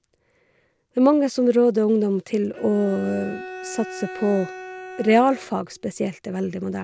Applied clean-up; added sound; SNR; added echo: none; Bowed string instrument; 14 dB; none.